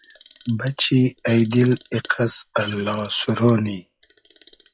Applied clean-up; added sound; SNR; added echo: classical method log-MMSE.